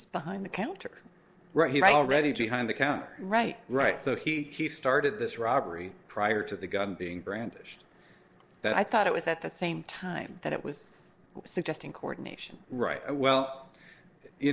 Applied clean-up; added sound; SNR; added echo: neural separator model SepFormer DNS4.